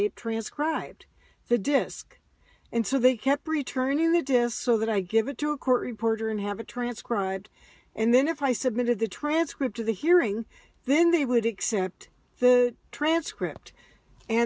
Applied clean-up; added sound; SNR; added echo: none; none; none; none.